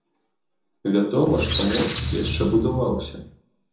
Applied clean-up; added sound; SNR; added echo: none; Squeak; 0 dB; reverberation time 1.0 s.